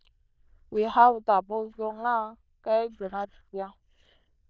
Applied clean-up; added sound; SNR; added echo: neural diffusion model UNIVERSE++.